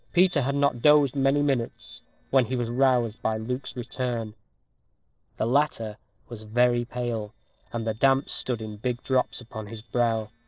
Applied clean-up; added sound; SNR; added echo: neural separator model SepFormer DNS4.